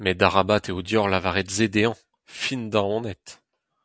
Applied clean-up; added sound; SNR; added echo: none; none; none; none.